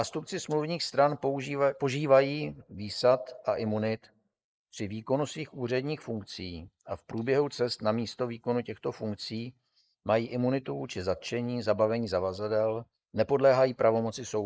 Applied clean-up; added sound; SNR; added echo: neural mask model Resemble Enhance denoiser.